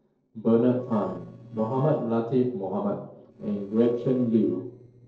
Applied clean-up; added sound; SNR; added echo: neural separator model SepFormer DNS4.